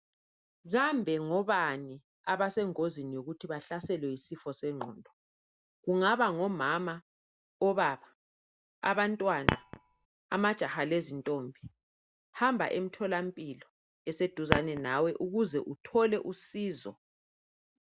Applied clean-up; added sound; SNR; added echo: none; Chink, clink; 0 dB; none.